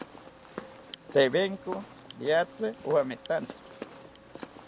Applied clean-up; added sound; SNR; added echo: none; Walk, footsteps; 15 dB; none.